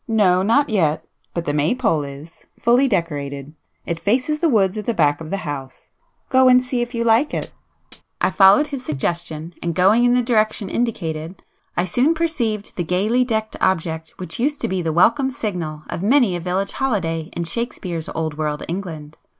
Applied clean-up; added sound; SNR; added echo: none; Hi-hat; 18 dB; none.